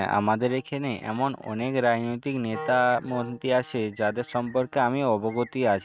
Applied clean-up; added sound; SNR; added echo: neural mask model RNNoise.